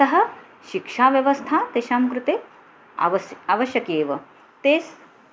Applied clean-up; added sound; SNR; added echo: none; none; none; none.